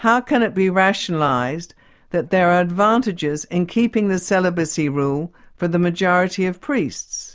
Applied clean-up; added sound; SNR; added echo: none; none; none; none.